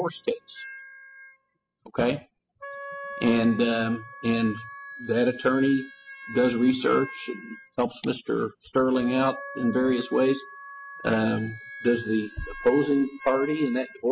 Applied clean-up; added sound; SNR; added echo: classical method spectral subtraction.